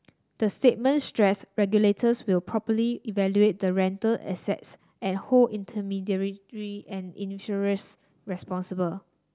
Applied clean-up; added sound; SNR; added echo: none; none; none; none.